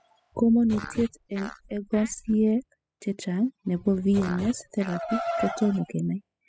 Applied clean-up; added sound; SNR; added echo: classical method spectral subtraction.